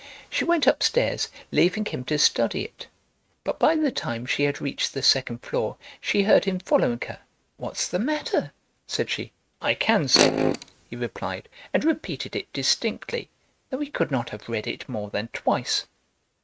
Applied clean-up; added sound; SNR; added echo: neural mask model RNNoise.